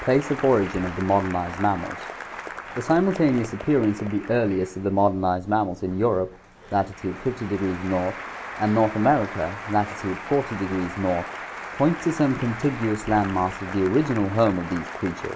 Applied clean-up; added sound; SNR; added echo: none; Applause; 12 dB; none.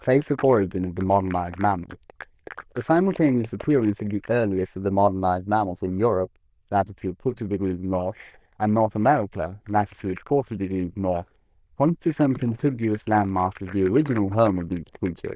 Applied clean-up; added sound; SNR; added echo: neural diffusion model UNIVERSE++.